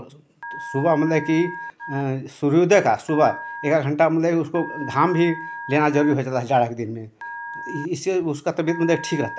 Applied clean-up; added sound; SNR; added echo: none; Telephone; 14 dB; none.